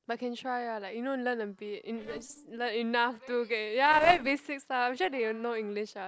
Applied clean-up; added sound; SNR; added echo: neural separator model SepFormer DNS4.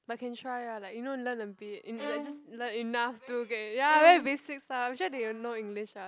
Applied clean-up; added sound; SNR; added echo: none; Bowed string instrument; 11 dB; none.